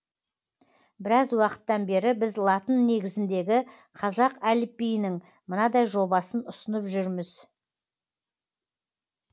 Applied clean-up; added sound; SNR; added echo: none; none; none; none.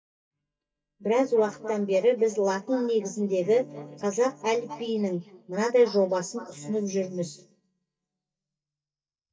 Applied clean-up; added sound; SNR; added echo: neural mask model DeepFilterNet 3.